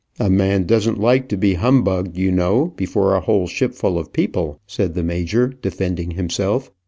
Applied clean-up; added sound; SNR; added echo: none; none; none; none.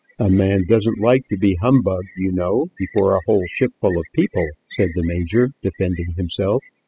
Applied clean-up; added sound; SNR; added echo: classical method spectral subtraction.